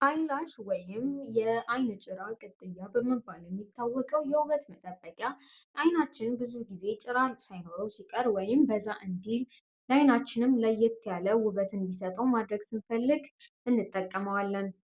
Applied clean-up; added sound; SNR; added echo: none; none; none; none.